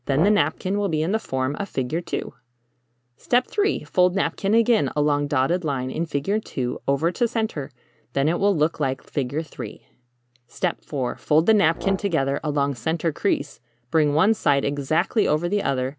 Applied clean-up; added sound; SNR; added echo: none; Brass instrument; 12 dB; none.